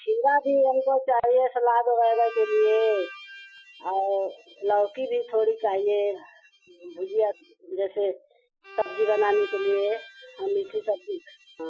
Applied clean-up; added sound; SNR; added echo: classical method Wiener filter.